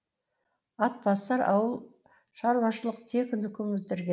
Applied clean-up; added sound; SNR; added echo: none; none; none; none.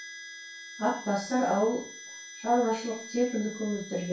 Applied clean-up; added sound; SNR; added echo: none; Harmonica; 14 dB; reverberation time 0.3 s.